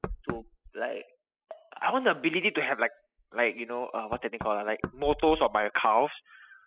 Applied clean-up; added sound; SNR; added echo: classical method spectral subtraction.